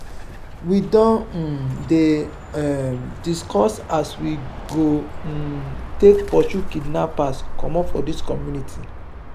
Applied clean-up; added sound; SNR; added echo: none; Bird; 7 dB; none.